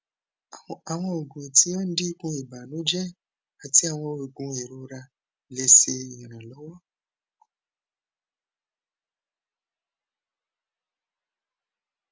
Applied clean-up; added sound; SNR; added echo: none; none; none; none.